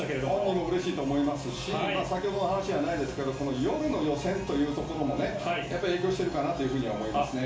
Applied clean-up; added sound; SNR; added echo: none; none; none; reverberation time 0.3 s.